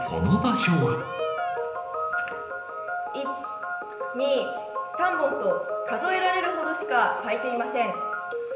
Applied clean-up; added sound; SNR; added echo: none; Cat; 20 dB; reverberation time 0.9 s.